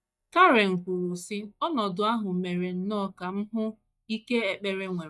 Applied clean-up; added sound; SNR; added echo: neural mask model DeepFilterNet 3.